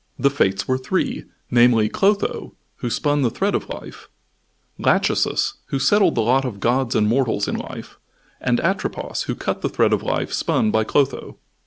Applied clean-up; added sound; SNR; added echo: none; none; none; none.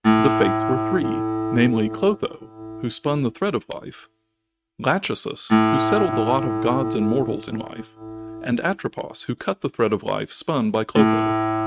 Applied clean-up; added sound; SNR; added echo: neural mask model RNNoise.